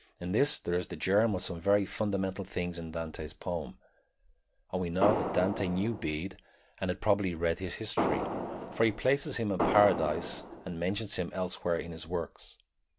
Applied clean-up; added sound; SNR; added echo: none; Fireworks; 2 dB; none.